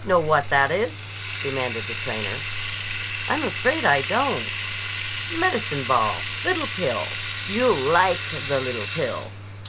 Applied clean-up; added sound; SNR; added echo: none; Bathtub (filling or washing); 5 dB; none.